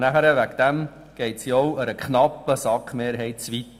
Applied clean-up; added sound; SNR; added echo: none; none; none; reverberation time 1.0 s.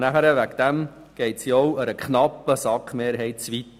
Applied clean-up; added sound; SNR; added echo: none; none; none; none.